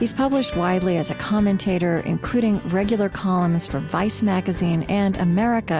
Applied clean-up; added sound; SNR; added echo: none; Bowed string instrument; 18 dB; none.